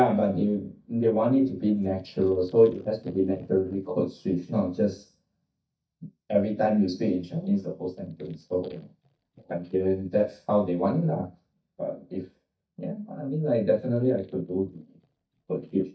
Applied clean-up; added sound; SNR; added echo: neural mask model DeepFilterNet 3.